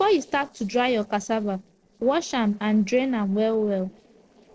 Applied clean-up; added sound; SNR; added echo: neural separator model SepFormer DNS4.